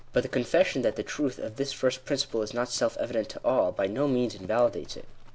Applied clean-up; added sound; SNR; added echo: none; Livestock, farm animals, working animals; 20 dB; none.